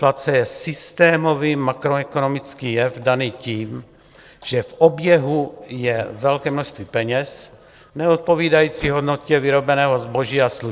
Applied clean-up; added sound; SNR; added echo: neural separator model SepFormer DNS4.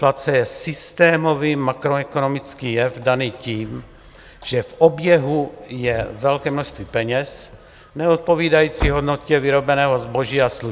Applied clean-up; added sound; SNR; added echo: none; Engine starting; 17 dB; none.